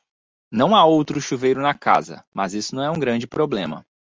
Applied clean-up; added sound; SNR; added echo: none; none; none; none.